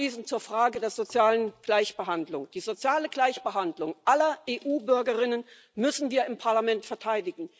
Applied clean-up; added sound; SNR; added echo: none; none; none; none.